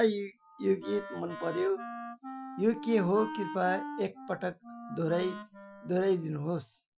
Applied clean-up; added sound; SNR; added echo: classical method Wiener filter.